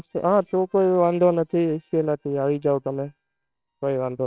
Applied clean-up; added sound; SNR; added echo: neural separator model SepFormer WHAMR!.